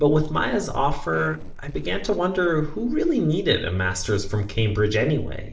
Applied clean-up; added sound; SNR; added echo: neural separator model SepFormer DNS4.